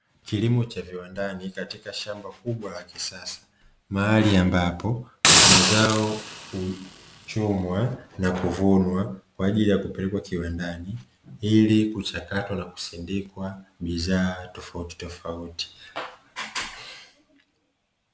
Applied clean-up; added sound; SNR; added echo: none; Hiss; -5 dB; none.